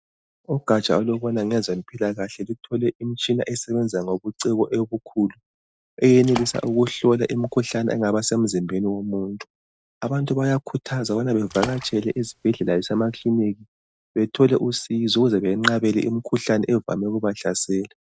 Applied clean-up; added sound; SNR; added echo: neural mask model RNNoise.